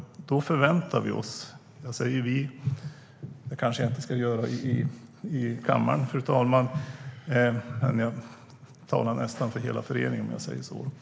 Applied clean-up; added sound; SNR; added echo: none; none; none; none.